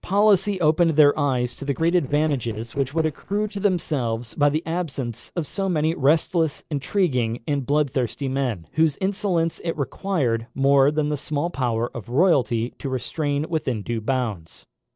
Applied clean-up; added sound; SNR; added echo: neural separator model SepFormer DNS4.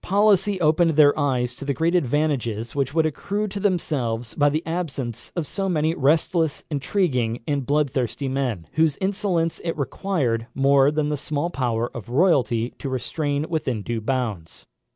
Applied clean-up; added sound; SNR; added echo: none; none; none; none.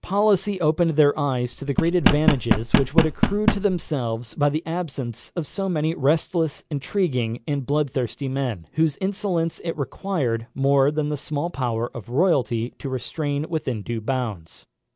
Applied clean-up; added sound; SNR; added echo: none; Knock; -2 dB; none.